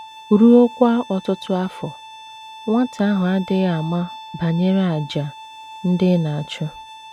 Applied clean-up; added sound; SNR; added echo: none; Bowed string instrument; 19 dB; none.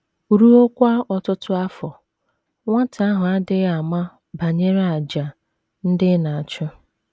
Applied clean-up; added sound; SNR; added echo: none; none; none; none.